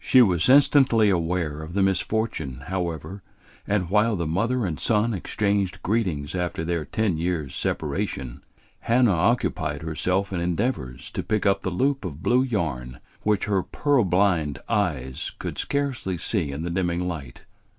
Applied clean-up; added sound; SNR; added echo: none; none; none; none.